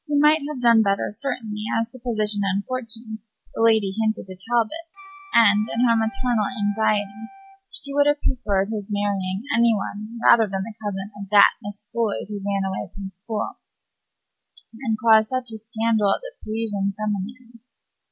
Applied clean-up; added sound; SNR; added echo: none; Wind instrument, woodwind instrument; 20 dB; none.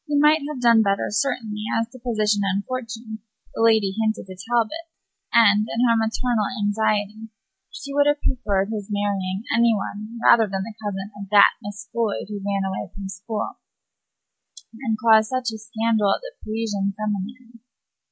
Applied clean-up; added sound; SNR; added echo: neural mask model Resemble Enhance denoiser.